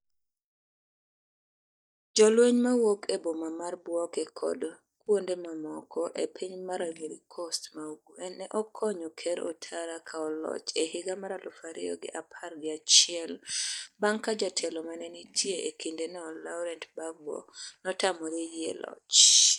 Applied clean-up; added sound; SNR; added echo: neural mask model DeepFilterNet 3.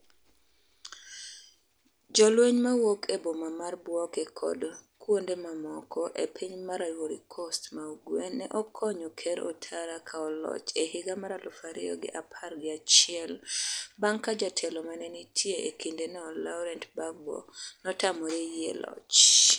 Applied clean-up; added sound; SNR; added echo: none; none; none; none.